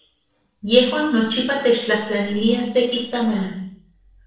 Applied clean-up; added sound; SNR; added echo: neural separator model SepFormer DNS4.